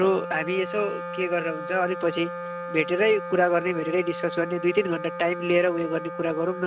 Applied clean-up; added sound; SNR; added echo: none; Wind instrument, woodwind instrument; 9 dB; none.